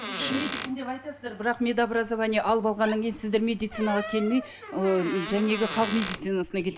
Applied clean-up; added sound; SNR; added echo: none; Door; 11 dB; none.